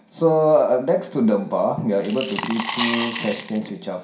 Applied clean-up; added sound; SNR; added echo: none; Coin (dropping) / Glass; 3 dB; reverberation time 0.5 s.